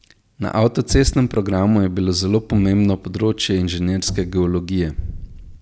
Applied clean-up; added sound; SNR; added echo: none; Bowed string instrument; 16 dB; none.